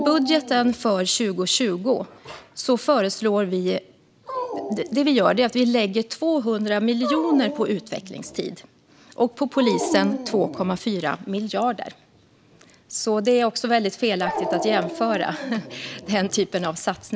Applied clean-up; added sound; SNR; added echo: none; Dog; 11 dB; none.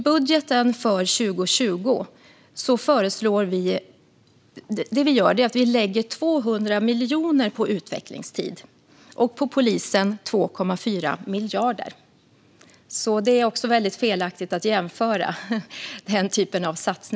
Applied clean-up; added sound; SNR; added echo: none; none; none; none.